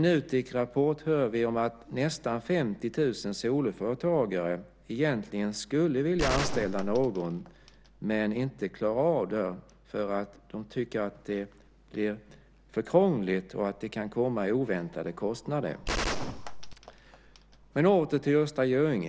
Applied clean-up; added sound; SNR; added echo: none; Gunshot, gunfire; 6 dB; none.